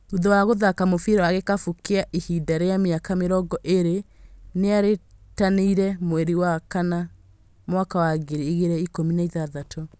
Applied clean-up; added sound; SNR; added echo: none; none; none; none.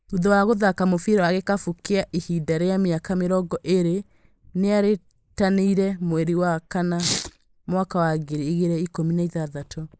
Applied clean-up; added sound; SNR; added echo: neural mask model Resemble Enhance denoiser.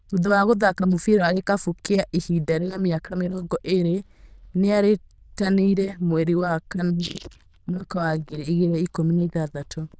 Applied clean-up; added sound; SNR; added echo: neural diffusion model UNIVERSE++.